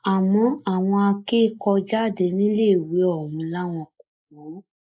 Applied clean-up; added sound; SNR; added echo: neural mask model Resemble Enhance denoiser.